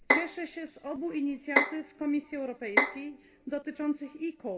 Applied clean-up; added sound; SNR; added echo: none; Bowed string instrument; -3 dB; reverberation time 2.8 s.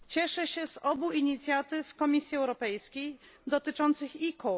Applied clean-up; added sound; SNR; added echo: none; none; none; none.